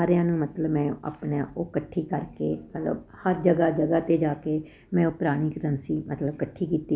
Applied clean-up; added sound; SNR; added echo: none; none; none; none.